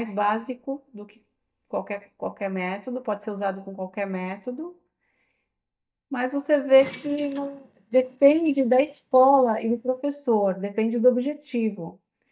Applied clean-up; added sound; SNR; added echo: neural mask model DeepFilterNet 3.